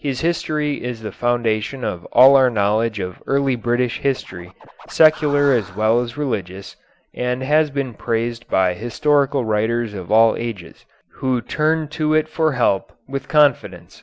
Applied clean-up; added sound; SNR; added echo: none; Scratching (performance technique); 19 dB; none.